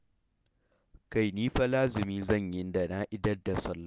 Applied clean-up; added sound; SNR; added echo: none; none; none; none.